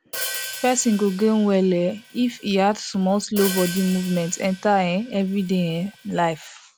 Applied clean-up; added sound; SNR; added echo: none; Hi-hat; 13 dB; none.